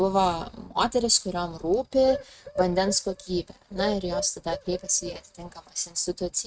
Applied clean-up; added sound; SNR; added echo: neural mask model RNNoise.